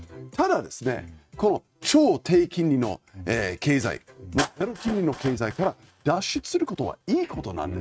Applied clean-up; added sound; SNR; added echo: neural mask model RNNoise.